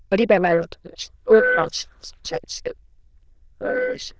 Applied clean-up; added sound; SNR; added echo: neural diffusion model UNIVERSE++.